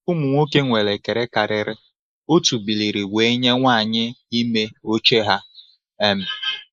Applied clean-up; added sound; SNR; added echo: neural mask model Resemble Enhance denoiser.